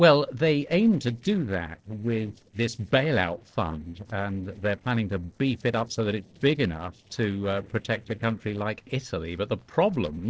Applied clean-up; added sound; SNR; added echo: neural separator model SepFormer DNS4.